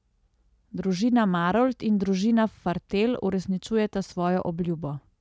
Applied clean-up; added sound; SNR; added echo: none; none; none; none.